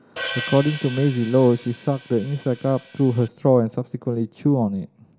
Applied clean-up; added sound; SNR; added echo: none; Hi-hat; 12 dB; none.